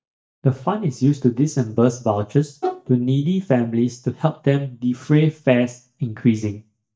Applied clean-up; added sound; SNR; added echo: neural mask model DeepFilterNet 3.